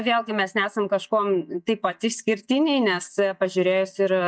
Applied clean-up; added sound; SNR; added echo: neural mask model DeepFilterNet 3.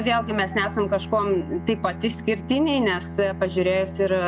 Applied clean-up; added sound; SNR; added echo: none; Bowed string instrument; 11 dB; none.